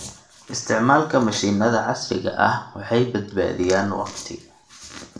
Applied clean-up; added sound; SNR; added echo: none; none; none; reverberation time 0.4 s.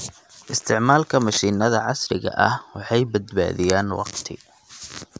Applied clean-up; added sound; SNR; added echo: none; none; none; none.